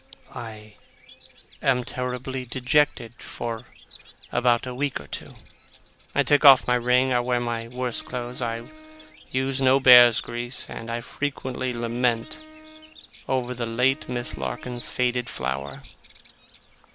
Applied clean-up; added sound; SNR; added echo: none; Bowed string instrument + Bird vocalization, bird call, bird song; 19 dB; none.